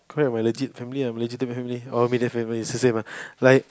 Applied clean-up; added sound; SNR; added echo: none; none; none; none.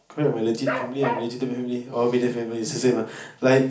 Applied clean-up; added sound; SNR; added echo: none; Bark; 6 dB; reverberation time 0.4 s.